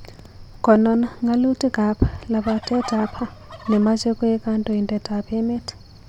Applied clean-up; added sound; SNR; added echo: none; Fowl + Cricket; 19 dB; none.